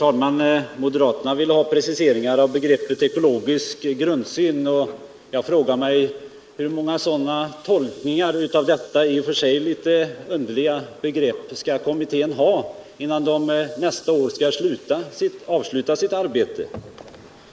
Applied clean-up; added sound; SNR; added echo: neural mask model Resemble Enhance denoiser.